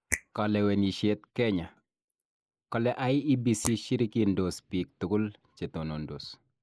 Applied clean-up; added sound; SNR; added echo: neural mask model Resemble Enhance denoiser.